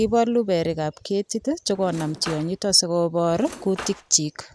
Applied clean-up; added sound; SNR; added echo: none; Cutlery, silverware / Drawer open or close; 16 dB; none.